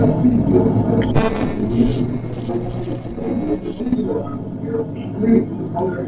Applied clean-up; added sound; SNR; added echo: neural separator model SepFormer DNS4.